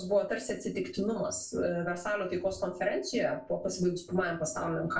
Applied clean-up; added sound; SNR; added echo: none; none; none; reverberation time 0.3 s.